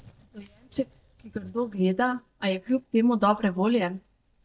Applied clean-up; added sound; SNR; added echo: neural mask model DeepFilterNet 3.